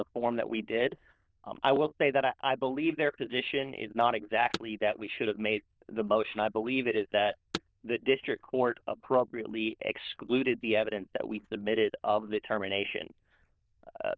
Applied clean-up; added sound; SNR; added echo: neural diffusion model UNIVERSE++.